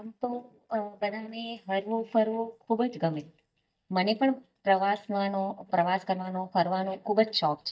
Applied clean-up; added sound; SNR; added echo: neural mask model DeepFilterNet 3.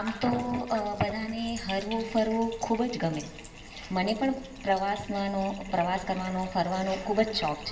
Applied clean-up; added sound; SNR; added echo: none; Bathtub (filling or washing); 15 dB; reverberation time 2.4 s.